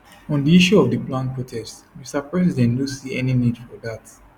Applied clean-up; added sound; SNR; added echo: none; none; none; none.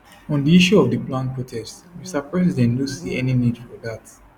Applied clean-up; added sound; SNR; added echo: none; Insect; 19 dB; none.